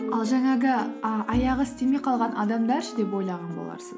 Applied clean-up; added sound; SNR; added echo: none; Wind instrument, woodwind instrument; 18 dB; none.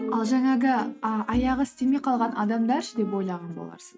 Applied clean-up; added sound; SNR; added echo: neural mask model RNNoise.